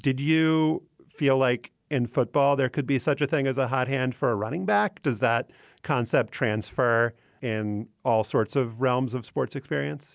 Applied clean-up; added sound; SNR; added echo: none; none; none; none.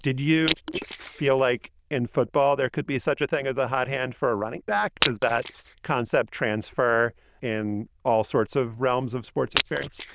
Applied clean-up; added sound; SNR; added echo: neural diffusion model UNIVERSE++.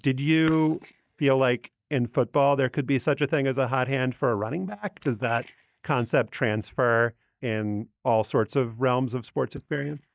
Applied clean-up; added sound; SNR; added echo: neural mask model DeepFilterNet 3.